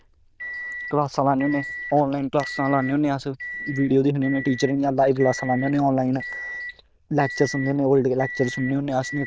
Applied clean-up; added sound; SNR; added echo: neural diffusion model UNIVERSE++.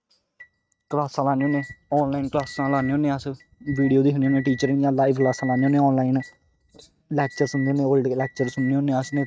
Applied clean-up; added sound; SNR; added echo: neural mask model RNNoise.